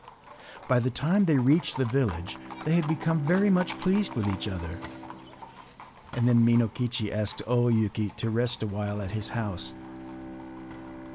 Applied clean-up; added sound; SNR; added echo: none; Bowed string instrument + Livestock, farm animals, working animals; 15 dB; none.